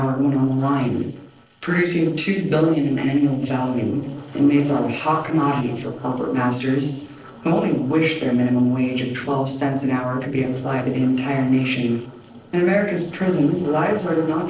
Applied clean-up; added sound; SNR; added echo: neural separator model SepFormer DNS4.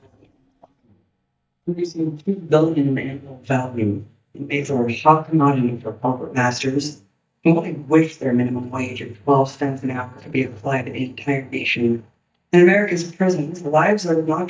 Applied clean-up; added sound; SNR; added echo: neural mask model DeepFilterNet 3.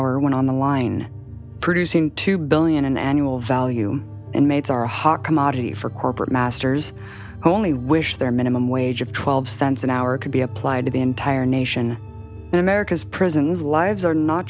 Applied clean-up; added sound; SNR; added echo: none; none; none; none.